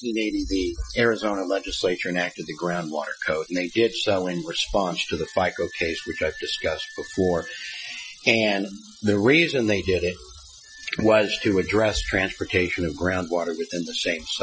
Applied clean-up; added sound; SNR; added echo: classical method Wiener filter.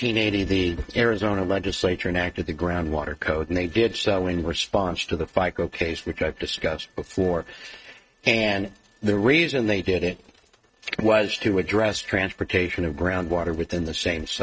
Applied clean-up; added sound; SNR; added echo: neural mask model RNNoise.